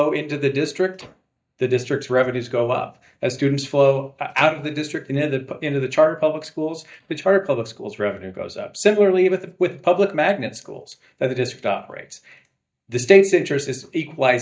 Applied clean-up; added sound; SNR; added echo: neural mask model DeepFilterNet 3.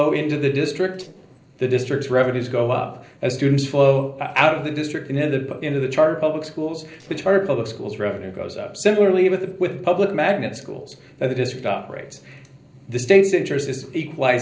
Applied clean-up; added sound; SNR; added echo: neural separator model SepFormer DNS4.